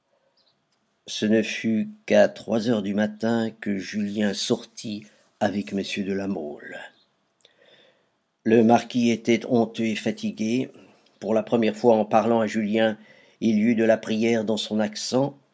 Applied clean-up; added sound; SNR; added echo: none; none; none; none.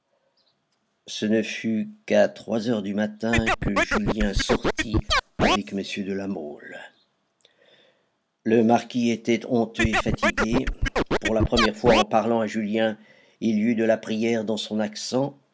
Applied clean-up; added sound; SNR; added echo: none; Scratching (performance technique); -2 dB; none.